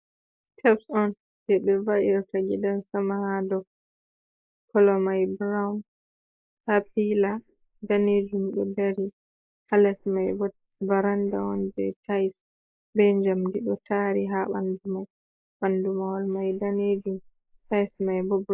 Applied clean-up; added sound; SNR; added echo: neural mask model Resemble Enhance denoiser.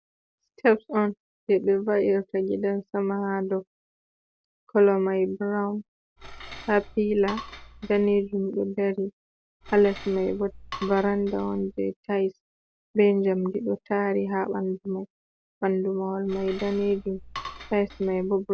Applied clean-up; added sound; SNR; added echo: none; Cutlery, silverware / Dishes, pots, and pans; 15 dB; none.